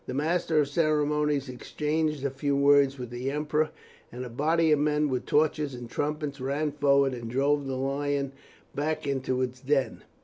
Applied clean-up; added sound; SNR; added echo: none; none; none; none.